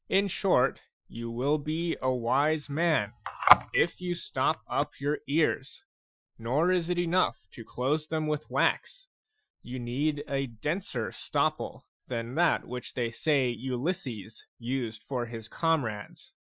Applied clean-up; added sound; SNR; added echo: classical method Wiener filter.